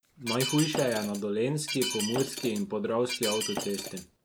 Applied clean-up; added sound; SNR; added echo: none; Shatter; 6 dB; none.